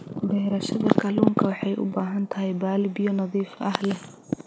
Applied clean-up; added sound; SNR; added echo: none; none; none; none.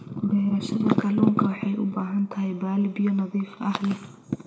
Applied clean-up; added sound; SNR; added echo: none; none; none; reverberation time 0.9 s.